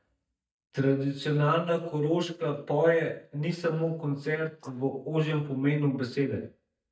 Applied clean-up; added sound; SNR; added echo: neural mask model DeepFilterNet 3.